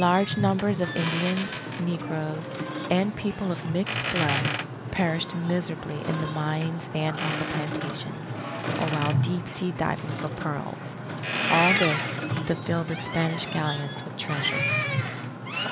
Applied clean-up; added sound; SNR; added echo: none; Boat, Water vehicle; 2 dB; none.